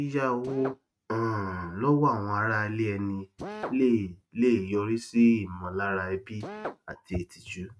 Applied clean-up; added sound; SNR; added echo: neural mask model RNNoise.